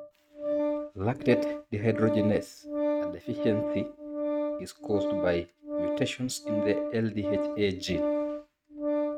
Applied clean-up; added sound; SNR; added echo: neural mask model RNNoise.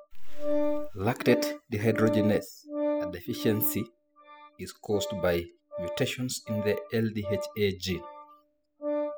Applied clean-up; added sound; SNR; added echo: classical method spectral subtraction.